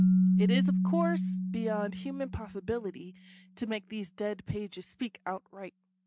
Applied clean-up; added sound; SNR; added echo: none; Keyboard (musical); -5 dB; none.